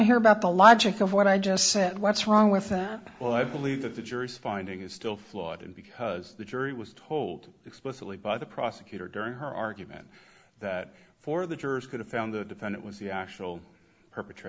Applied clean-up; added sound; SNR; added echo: none; none; none; none.